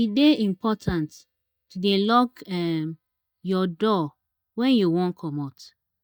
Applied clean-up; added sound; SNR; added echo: neural mask model DeepFilterNet 3.